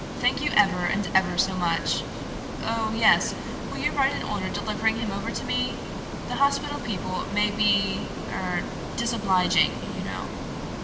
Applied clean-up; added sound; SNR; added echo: none; Ocean; 5 dB; reverberation time 2.1 s.